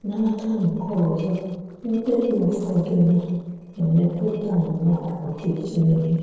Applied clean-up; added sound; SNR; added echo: neural separator model SepFormer DNS4.